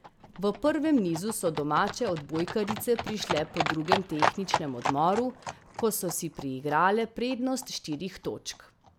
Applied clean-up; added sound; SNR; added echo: none; Livestock, farm animals, working animals; 6 dB; none.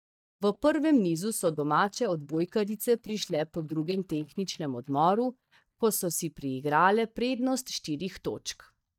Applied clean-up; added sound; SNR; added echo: neural mask model DeepFilterNet 3.